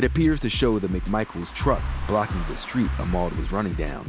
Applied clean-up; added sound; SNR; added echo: none; Car passing by; 18 dB; none.